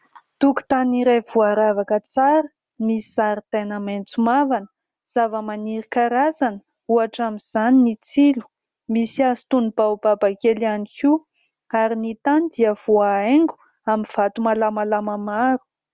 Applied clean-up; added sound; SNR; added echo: none; none; none; none.